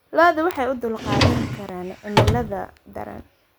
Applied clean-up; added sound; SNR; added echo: none; Drawer open or close; -2 dB; none.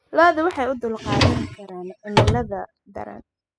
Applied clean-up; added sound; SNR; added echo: classical method spectral subtraction.